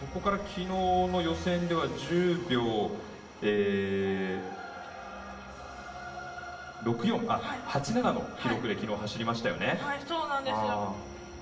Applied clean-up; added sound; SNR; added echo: none; none; none; reverberation time 0.8 s.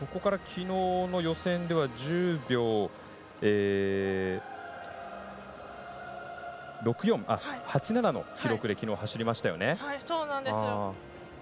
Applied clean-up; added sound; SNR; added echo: none; none; none; none.